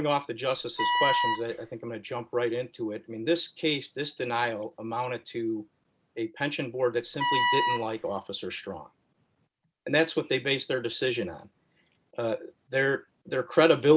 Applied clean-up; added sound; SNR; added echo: none; Wind instrument, woodwind instrument; -1 dB; none.